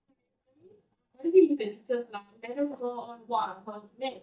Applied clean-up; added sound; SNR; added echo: neural mask model DeepFilterNet 3.